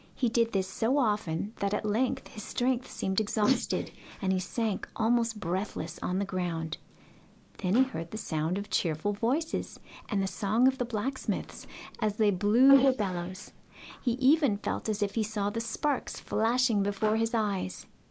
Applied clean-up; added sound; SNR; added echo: neural mask model Resemble Enhance denoiser.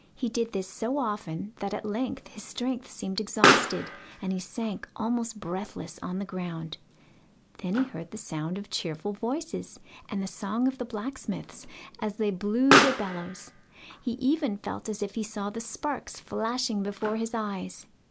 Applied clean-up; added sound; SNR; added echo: none; Explosion; 2 dB; none.